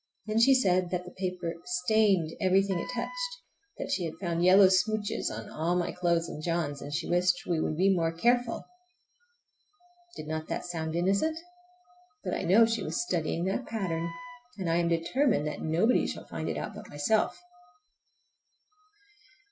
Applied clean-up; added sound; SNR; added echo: none; Wind instrument, woodwind instrument; 15 dB; none.